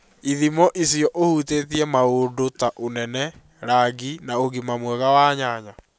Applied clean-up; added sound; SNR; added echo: none; none; none; none.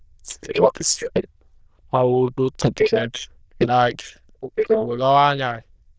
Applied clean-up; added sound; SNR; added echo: neural diffusion model UNIVERSE++.